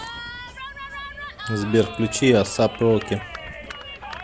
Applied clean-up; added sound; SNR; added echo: none; Cheering; 12 dB; none.